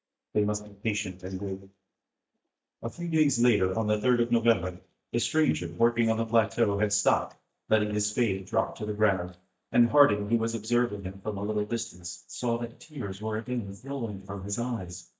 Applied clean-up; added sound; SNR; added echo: neural mask model DeepFilterNet 3.